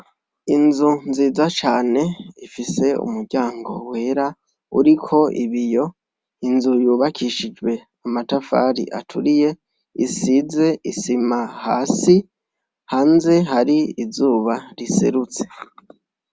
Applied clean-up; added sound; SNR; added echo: none; none; none; none.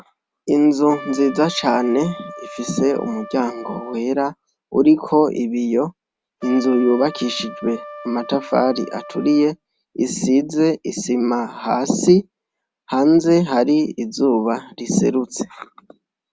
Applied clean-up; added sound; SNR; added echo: none; Trumpet; 16 dB; none.